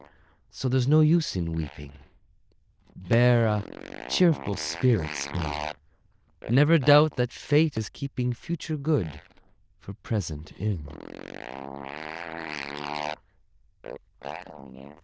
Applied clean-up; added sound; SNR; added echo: neural diffusion model UNIVERSE++.